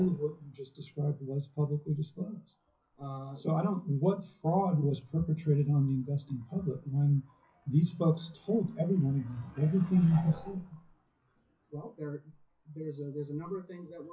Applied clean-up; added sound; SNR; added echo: classical method WPE with log-MMSE.